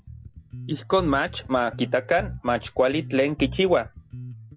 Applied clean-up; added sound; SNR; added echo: none; Bass guitar; 13 dB; none.